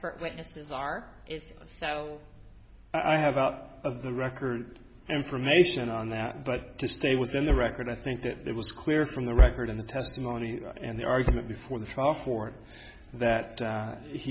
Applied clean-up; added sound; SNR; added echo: none; none; none; none.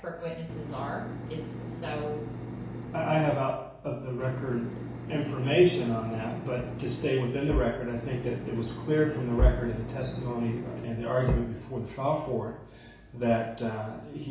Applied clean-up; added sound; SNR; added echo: none; Engine; 8 dB; reverberation time 0.6 s.